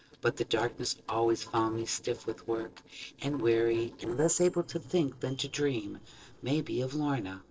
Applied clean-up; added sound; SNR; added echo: neural separator model SepFormer DNS4.